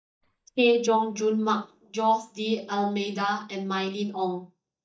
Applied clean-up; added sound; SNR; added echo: neural mask model DeepFilterNet 3.